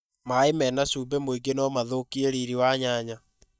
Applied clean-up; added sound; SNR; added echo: neural mask model DeepFilterNet 3.